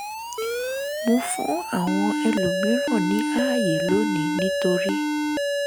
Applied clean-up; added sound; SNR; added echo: none; Alarm; -1 dB; none.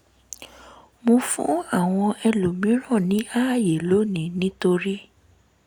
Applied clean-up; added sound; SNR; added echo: none; none; none; none.